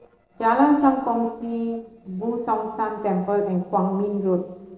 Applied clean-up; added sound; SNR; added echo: neural separator model SepFormer DNS4.